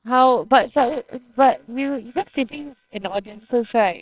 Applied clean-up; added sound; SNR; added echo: neural separator model SepFormer WHAMR!.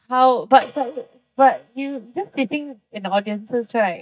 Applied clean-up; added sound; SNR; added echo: neural mask model DeepFilterNet 3.